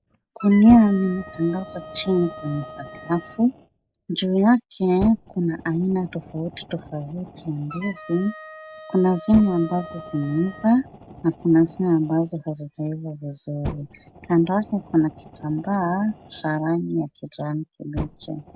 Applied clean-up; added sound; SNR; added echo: none; Wind instrument, woodwind instrument + Fire; 16 dB; none.